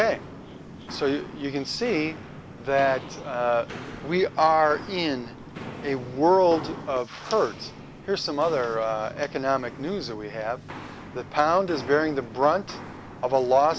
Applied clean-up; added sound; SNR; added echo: none; Walk, footsteps; 14 dB; none.